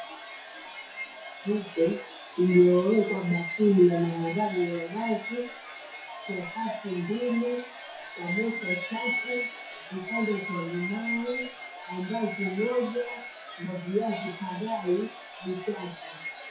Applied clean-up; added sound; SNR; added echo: classical method WPE with log-MMSE.